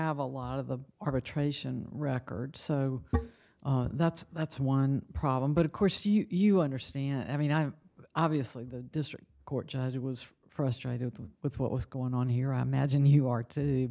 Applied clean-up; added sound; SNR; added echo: none; none; none; none.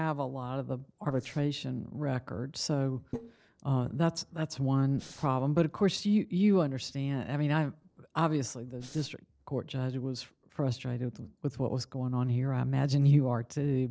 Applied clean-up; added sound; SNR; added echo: neural separator model SepFormer DNS4.